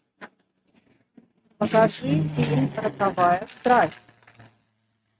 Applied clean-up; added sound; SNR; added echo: neural mask model RNNoise.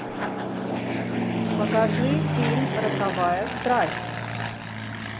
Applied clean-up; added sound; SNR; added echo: none; Fixed-wing aircraft, airplane; -2 dB; none.